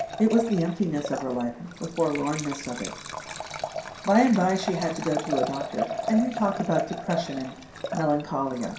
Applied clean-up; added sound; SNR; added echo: none; Liquid; 7 dB; reverberation time 0.5 s.